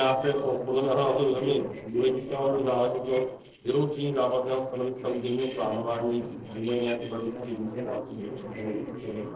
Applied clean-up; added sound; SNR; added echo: neural separator model SepFormer DNS4.